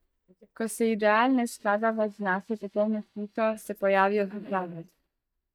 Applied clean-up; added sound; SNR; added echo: neural mask model DeepFilterNet 3.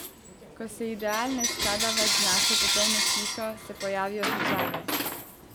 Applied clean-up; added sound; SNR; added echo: none; Coin (dropping) / Bell; -5 dB; none.